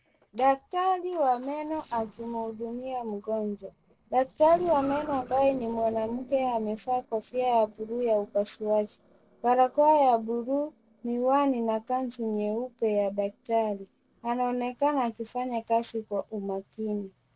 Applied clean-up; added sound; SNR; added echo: neural separator model SepFormer DNS4.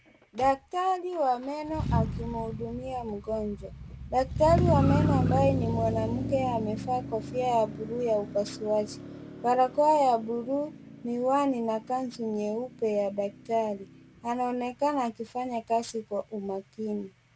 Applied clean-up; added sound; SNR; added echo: none; Motor vehicle (road); 5 dB; none.